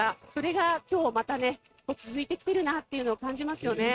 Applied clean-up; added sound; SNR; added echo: neural mask model RNNoise.